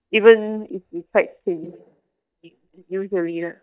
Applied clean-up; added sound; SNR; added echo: neural mask model DeepFilterNet 3.